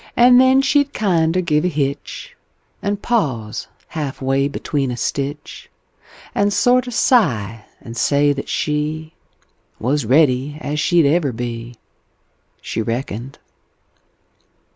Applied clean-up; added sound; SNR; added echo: none; none; none; none.